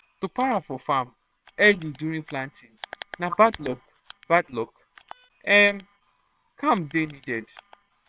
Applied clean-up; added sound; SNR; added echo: neural separator model SepFormer WHAM!.